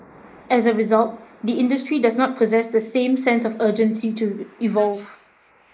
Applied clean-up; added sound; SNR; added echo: neural mask model Resemble Enhance denoiser.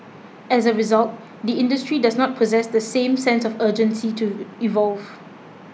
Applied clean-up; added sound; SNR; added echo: none; none; none; none.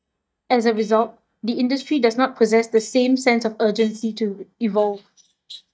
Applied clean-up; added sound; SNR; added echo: neural mask model DeepFilterNet 3.